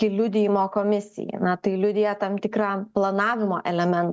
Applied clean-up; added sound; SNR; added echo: none; none; none; none.